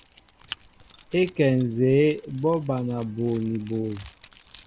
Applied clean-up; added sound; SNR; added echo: none; Keys jangling; 17 dB; none.